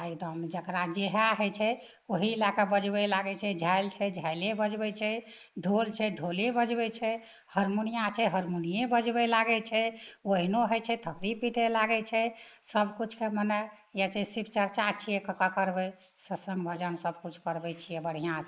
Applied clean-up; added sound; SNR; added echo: neural mask model Resemble Enhance denoiser.